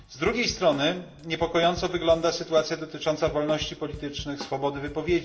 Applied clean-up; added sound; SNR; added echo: none; Drum kit; 16 dB; reverberation time 0.7 s.